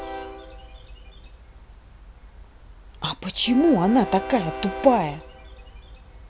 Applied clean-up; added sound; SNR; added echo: none; Train; 12 dB; none.